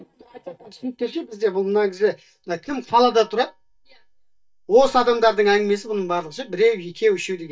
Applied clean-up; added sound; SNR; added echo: neural mask model DeepFilterNet 3.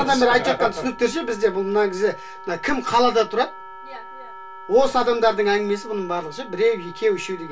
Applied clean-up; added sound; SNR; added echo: none; Wind instrument, woodwind instrument; 17 dB; reverberation time 0.2 s.